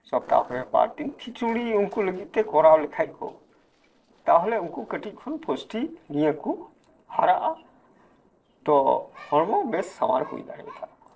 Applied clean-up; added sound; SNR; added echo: neural separator model SepFormer DNS4.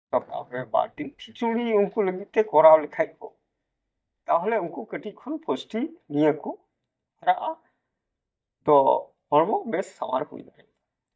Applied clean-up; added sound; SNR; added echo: neural mask model DeepFilterNet 3.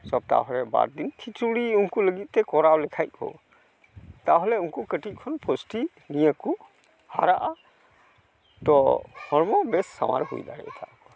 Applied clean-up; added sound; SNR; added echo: none; none; none; none.